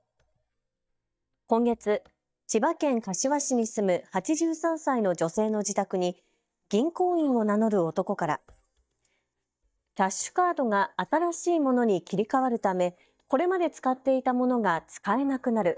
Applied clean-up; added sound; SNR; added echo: neural mask model DeepFilterNet 3.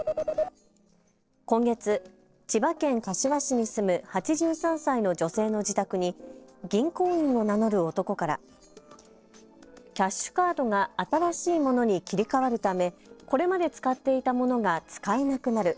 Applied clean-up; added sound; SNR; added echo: neural separator model SepFormer DNS4.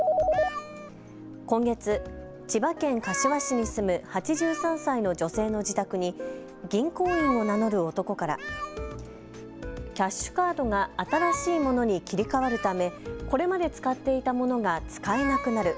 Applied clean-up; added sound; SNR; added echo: none; Meow; 11 dB; none.